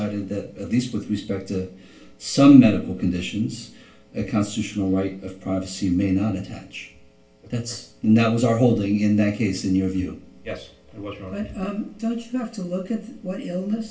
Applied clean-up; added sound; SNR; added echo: none; none; none; reverberation time 0.3 s.